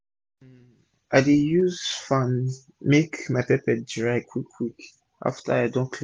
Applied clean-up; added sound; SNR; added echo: none; none; none; none.